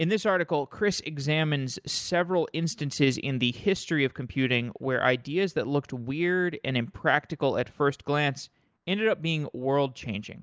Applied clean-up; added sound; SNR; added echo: none; none; none; none.